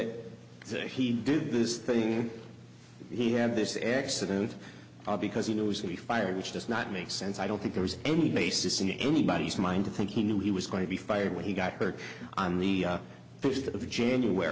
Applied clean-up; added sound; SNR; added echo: none; none; none; none.